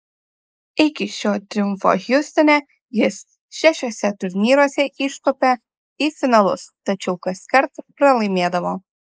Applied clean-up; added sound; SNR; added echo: neural mask model Resemble Enhance denoiser.